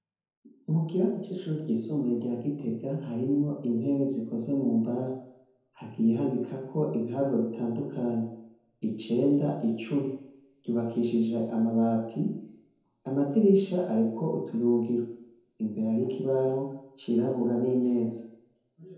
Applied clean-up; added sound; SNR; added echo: none; none; none; reverberation time 0.9 s.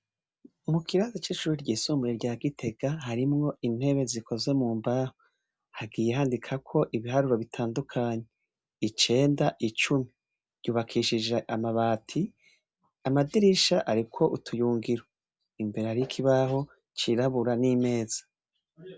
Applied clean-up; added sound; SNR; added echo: none; none; none; none.